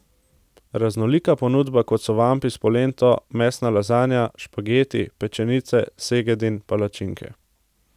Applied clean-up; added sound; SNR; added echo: none; none; none; none.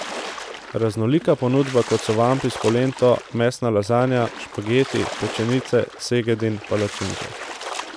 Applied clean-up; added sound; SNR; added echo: none; Splash, splatter; 12 dB; none.